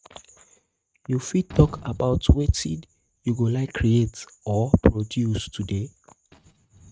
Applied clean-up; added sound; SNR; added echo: neural mask model RNNoise.